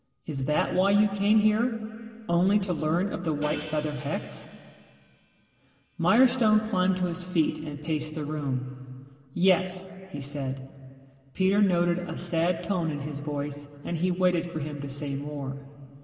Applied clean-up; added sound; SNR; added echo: none; Hi-hat; 16 dB; reverberation time 2.8 s.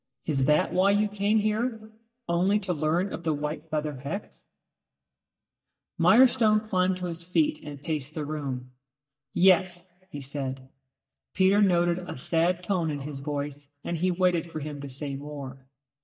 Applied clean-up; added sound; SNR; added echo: neural mask model DeepFilterNet 3.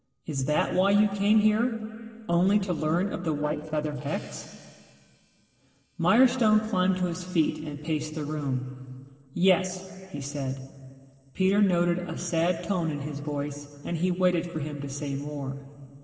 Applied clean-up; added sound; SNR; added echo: neural separator model SepFormer DNS4.